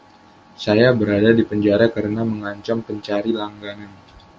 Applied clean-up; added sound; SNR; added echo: none; none; none; none.